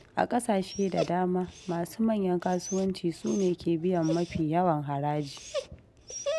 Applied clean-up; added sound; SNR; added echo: none; Dog; 12 dB; none.